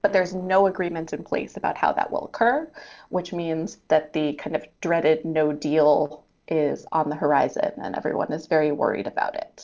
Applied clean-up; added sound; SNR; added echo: neural separator model SepFormer DNS4.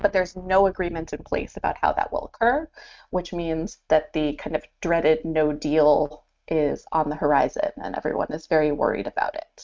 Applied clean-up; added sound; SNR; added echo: neural mask model RNNoise.